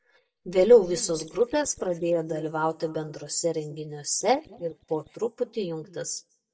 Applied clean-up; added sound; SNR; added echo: neural mask model DeepFilterNet 3.